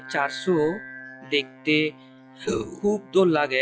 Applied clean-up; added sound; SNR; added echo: classical method log-MMSE.